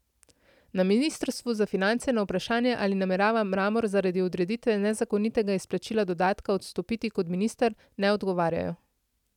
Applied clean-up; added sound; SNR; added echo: none; none; none; none.